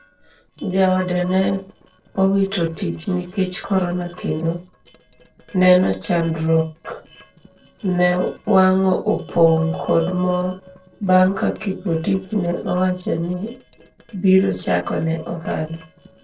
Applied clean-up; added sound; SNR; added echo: neural separator model SepFormer DNS4.